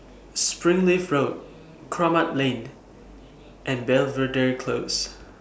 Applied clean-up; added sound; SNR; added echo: none; none; none; none.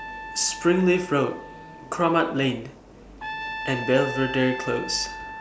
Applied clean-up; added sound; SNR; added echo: none; Trumpet; 11 dB; none.